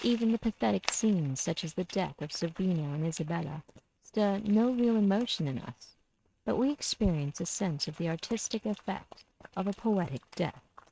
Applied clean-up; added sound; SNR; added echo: neural mask model RNNoise.